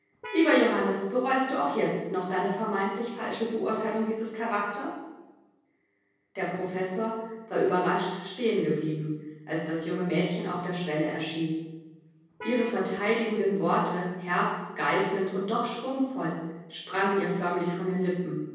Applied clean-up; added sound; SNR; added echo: none; Vehicle horn, car horn, honking; 14 dB; reverberation time 1.1 s.